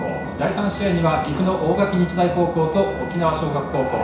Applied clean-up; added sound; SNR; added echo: none; Siren; 19 dB; reverberation time 0.6 s.